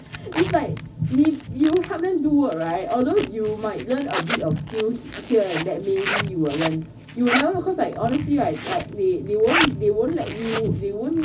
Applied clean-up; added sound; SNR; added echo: none; Zipper (clothing); 7 dB; reverberation time 0.4 s.